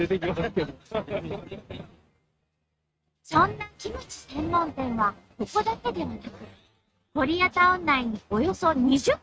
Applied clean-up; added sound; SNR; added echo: neural mask model RNNoise.